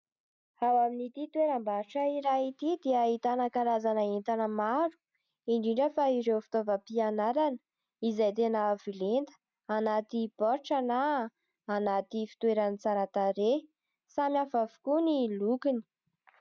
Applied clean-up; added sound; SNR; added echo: none; none; none; none.